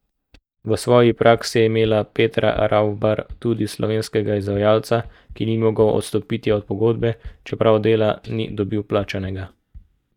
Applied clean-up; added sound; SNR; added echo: neural mask model DeepFilterNet 3.